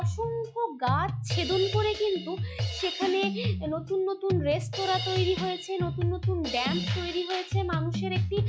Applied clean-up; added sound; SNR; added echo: classical method log-MMSE.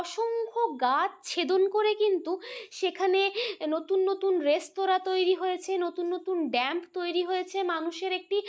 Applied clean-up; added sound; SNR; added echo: none; none; none; none.